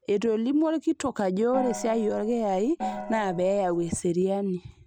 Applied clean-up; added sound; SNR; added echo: none; Gong; 10 dB; none.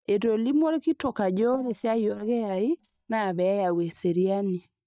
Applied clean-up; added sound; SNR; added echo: neural mask model DeepFilterNet 3.